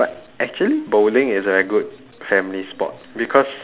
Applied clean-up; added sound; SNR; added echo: none; none; none; none.